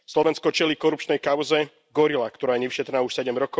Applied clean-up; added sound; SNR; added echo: none; none; none; none.